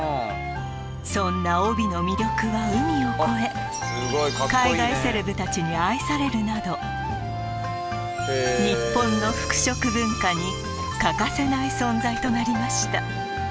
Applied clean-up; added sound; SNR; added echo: none; Bus; 19 dB; none.